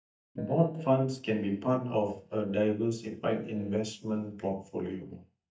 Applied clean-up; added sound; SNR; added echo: neural mask model DeepFilterNet 3.